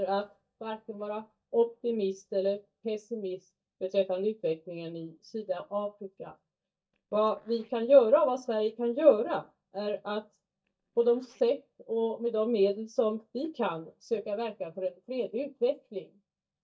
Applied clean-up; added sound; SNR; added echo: neural mask model DeepFilterNet 3.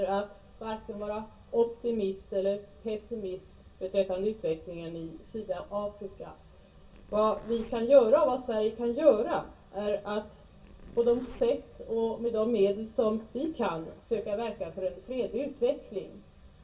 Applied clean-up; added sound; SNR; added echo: none; Zipper (clothing); 20 dB; reverberation time 0.2 s.